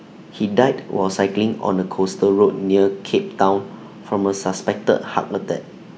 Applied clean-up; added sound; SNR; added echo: none; none; none; none.